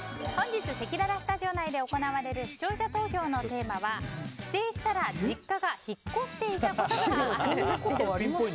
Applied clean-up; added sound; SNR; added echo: none; none; none; none.